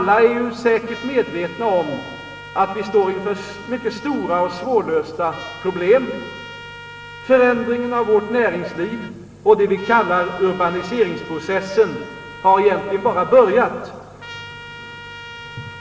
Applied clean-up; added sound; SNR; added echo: none; Trumpet; 17 dB; reverberation time 1.9 s.